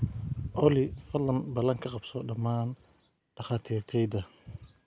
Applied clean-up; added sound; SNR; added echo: none; none; none; none.